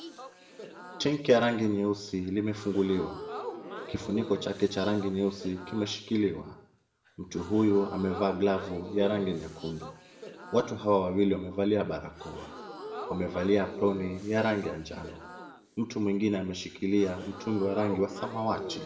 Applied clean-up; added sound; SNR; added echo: none; Crowd / Gasp; 13 dB; reverberation time 0.5 s.